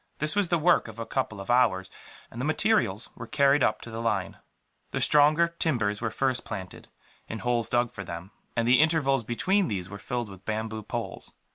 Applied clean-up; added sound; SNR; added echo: none; none; none; none.